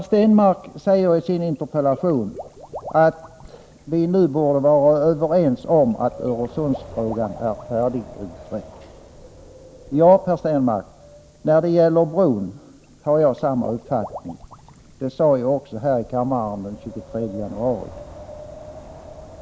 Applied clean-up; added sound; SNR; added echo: none; Water / Liquid + Wind; 19 dB; none.